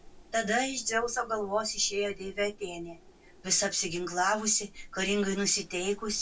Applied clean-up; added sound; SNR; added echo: none; Wind; 19 dB; reverberation time 0.1 s.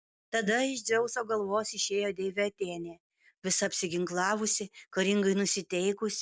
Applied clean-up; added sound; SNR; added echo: none; none; none; none.